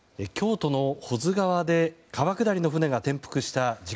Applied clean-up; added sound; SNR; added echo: none; none; none; none.